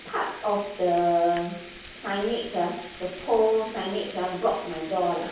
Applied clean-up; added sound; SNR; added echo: none; Frying (food); 17 dB; reverberation time 0.9 s.